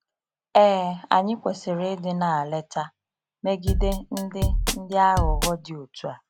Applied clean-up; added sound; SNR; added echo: none; Drum kit; 0 dB; none.